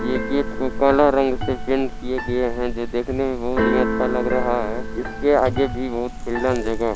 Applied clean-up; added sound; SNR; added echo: none; Keyboard (musical); 4 dB; none.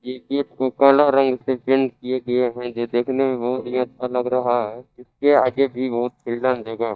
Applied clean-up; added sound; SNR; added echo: neural mask model DeepFilterNet 3.